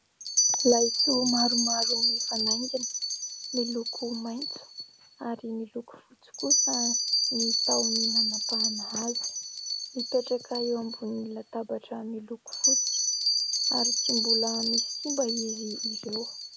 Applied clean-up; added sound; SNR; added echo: none; Bell; -3 dB; none.